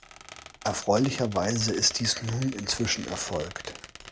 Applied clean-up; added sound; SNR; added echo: none; Squeak; 15 dB; none.